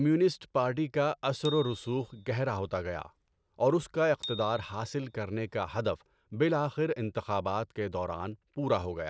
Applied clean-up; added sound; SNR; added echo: none; Bicycle bell; 17 dB; none.